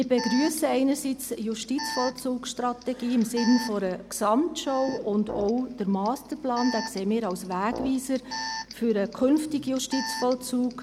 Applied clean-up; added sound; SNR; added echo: none; Brass instrument + Alarm; 12 dB; none.